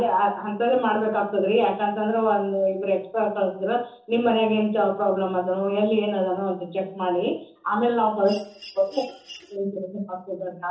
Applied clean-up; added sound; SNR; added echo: neural separator model SepFormer DNS4.